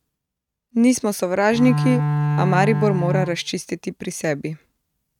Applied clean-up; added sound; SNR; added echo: neural mask model RNNoise.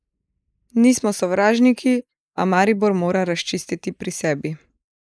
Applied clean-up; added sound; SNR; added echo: neural mask model Resemble Enhance denoiser.